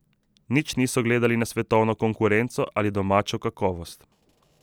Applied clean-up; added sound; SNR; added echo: none; none; none; none.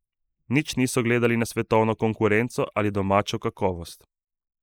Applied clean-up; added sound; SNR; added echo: neural mask model Resemble Enhance denoiser.